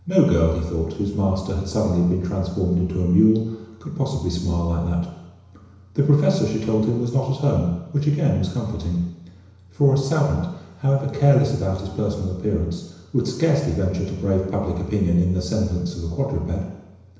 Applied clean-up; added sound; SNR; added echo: none; none; none; reverberation time 1.0 s.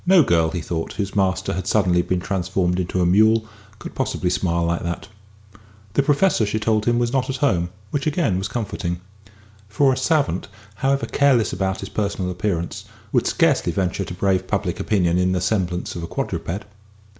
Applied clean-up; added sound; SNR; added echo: none; none; none; none.